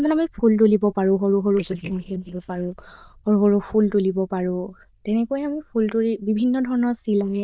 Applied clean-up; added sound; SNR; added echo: neural diffusion model UNIVERSE++.